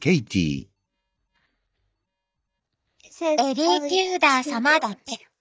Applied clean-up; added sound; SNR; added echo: neural mask model DeepFilterNet 3.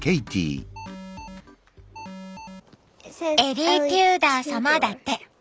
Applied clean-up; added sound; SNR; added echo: none; Alarm; 14 dB; none.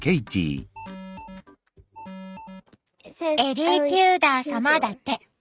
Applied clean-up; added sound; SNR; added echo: neural mask model RNNoise.